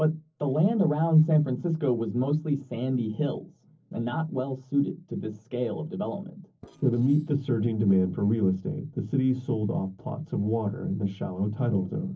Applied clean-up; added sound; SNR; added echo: neural separator model SepFormer DNS4.